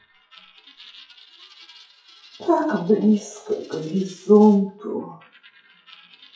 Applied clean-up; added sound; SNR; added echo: classical method WPE with log-MMSE.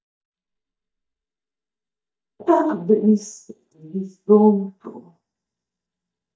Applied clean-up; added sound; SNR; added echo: neural mask model DeepFilterNet 3.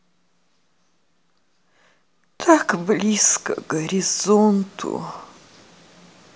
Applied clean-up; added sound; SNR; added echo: none; none; none; none.